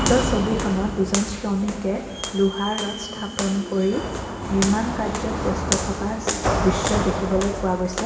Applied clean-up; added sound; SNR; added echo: none; Walk, footsteps; 2 dB; reverberation time 2.0 s.